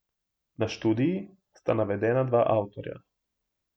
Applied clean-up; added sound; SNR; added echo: none; none; none; none.